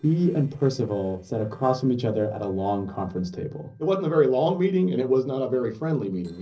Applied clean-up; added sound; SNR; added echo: neural separator model SepFormer DNS4.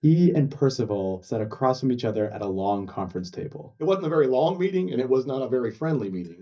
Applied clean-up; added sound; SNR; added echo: neural mask model DeepFilterNet 3.